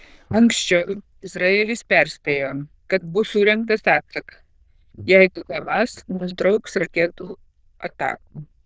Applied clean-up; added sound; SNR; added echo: neural diffusion model UNIVERSE++.